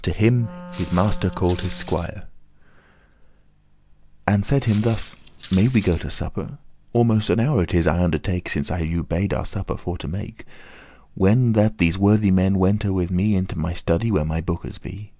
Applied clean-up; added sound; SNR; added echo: none; Walk, footsteps + Wind instrument, woodwind instrument; 16 dB; none.